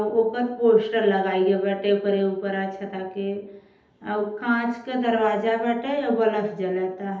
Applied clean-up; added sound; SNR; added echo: none; none; none; reverberation time 0.8 s.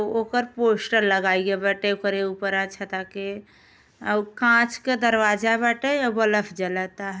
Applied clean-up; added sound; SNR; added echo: none; none; none; none.